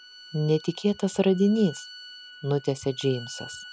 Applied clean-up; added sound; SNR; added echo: none; Bowed string instrument; 18 dB; none.